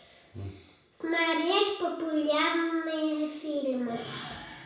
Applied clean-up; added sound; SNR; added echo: none; none; none; reverberation time 0.7 s.